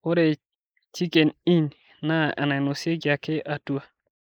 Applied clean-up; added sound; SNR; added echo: neural mask model Resemble Enhance denoiser.